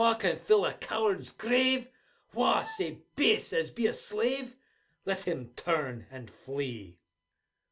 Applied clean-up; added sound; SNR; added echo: none; Wind instrument, woodwind instrument; 17 dB; none.